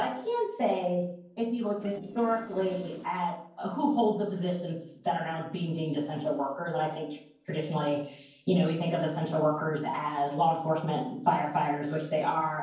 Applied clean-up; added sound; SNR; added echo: neural separator model SepFormer DNS4.